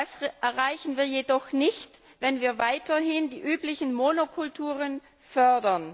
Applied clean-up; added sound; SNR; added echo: none; none; none; none.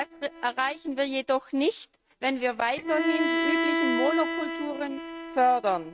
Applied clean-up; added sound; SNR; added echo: neural mask model RNNoise.